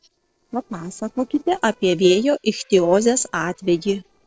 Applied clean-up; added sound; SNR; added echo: neural separator model SepFormer DNS4.